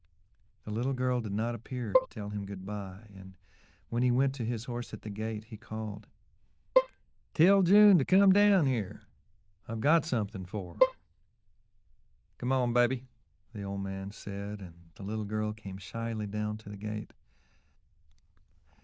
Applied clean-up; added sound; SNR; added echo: neural diffusion model UNIVERSE++.